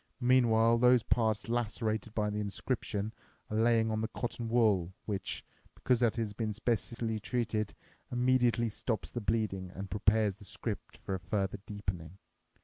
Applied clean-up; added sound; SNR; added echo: none; none; none; none.